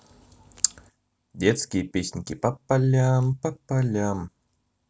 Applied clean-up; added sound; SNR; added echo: none; none; none; none.